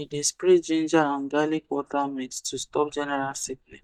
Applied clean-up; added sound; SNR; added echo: neural mask model DeepFilterNet 3.